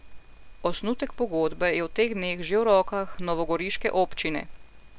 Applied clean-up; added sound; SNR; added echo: none; none; none; none.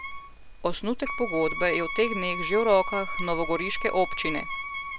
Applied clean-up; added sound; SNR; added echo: none; Wind instrument, woodwind instrument; 7 dB; none.